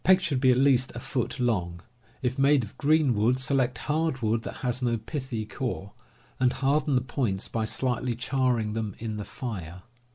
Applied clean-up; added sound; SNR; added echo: none; none; none; none.